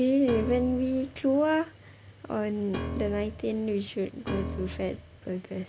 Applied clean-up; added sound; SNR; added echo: none; Piano; 9 dB; none.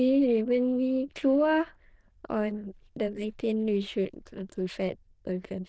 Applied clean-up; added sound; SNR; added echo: neural diffusion model UNIVERSE++.